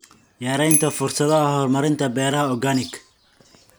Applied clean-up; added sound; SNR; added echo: none; Bicycle bell; 9 dB; none.